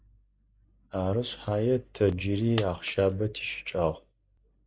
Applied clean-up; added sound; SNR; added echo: none; Coin (dropping); 15 dB; none.